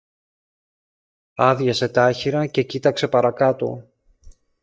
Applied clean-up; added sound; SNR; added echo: neural mask model DeepFilterNet 3.